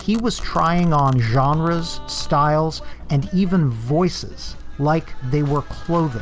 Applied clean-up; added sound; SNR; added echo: none; Domestic sounds, home sounds; 11 dB; none.